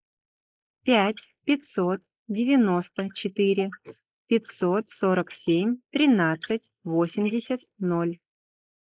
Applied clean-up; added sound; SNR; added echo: neural mask model Resemble Enhance denoiser.